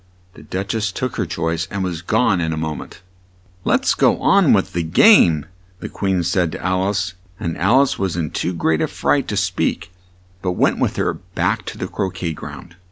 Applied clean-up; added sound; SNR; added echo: none; none; none; none.